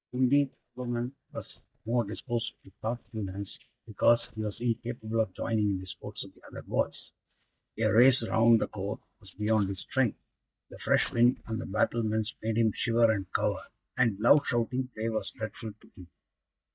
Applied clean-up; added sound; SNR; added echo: neural mask model DeepFilterNet 3.